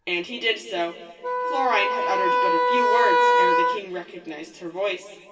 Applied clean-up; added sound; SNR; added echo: none; Wind instrument, woodwind instrument; -5 dB; reverberation time 2.3 s.